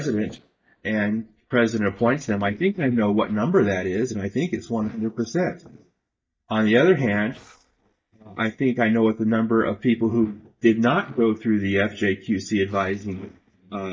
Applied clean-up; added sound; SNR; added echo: neural mask model DeepFilterNet 3.